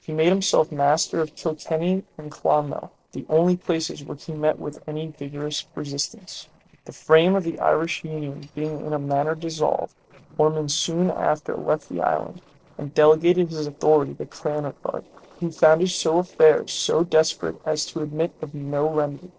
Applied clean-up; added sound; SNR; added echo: neural separator model SepFormer DNS4.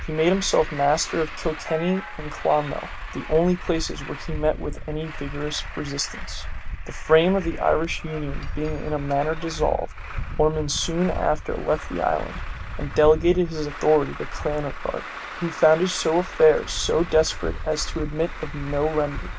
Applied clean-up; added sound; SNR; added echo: none; Truck; 7 dB; none.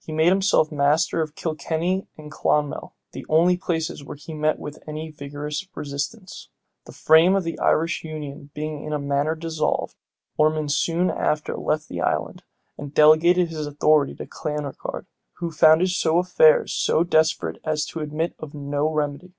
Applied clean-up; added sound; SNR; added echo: none; none; none; none.